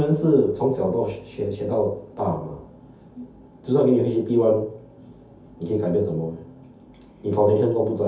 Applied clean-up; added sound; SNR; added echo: none; none; none; reverberation time 0.5 s.